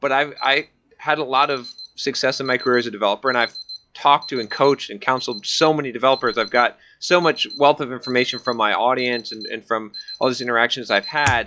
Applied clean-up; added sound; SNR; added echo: classical method log-MMSE.